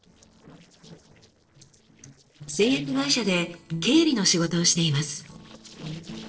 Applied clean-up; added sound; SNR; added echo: neural separator model SepFormer DNS4.